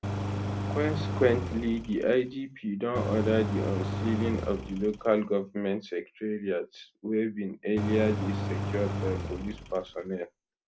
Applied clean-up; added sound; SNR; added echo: none; Engine; 3 dB; none.